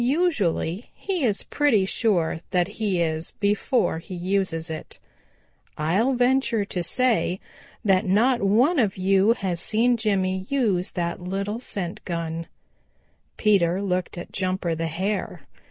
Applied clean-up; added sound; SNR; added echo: none; none; none; none.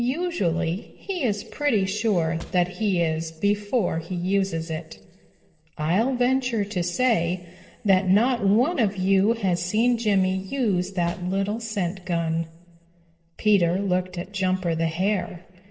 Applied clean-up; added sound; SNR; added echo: neural separator model SepFormer DNS4.